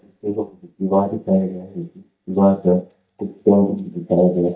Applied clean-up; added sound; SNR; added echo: neural mask model DeepFilterNet 3.